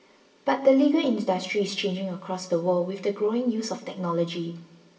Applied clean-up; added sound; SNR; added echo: none; none; none; reverberation time 0.6 s.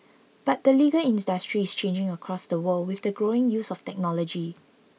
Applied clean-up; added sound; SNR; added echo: none; none; none; none.